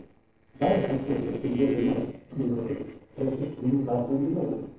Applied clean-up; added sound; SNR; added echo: neural separator model SepFormer DNS4.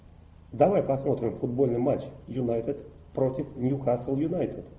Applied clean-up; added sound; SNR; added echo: none; none; none; none.